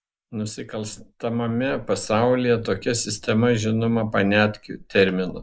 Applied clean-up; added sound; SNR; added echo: neural mask model Resemble Enhance denoiser.